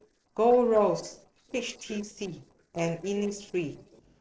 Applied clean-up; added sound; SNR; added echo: neural separator model SepFormer DNS4.